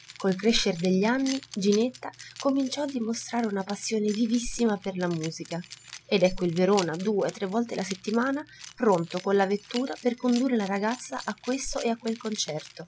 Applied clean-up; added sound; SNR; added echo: none; Keys jangling; 18 dB; none.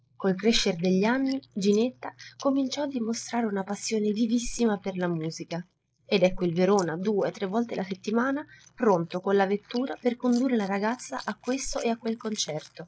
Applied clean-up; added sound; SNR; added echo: neural mask model Resemble Enhance denoiser.